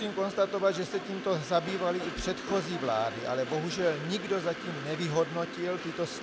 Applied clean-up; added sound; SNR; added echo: none; Train; 8 dB; none.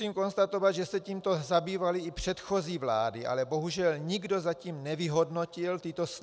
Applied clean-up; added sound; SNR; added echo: none; none; none; none.